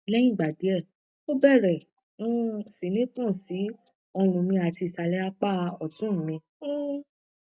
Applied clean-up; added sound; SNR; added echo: none; none; none; none.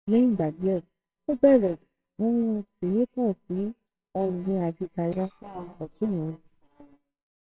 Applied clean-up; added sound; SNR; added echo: neural separator model SepFormer WHAMR!.